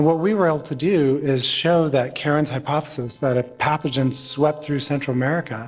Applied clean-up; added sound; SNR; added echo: neural separator model SepFormer DNS4.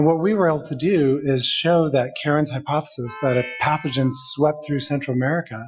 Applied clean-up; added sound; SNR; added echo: classical method Wiener filter.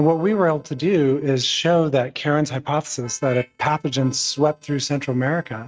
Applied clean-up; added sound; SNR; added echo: neural mask model RNNoise.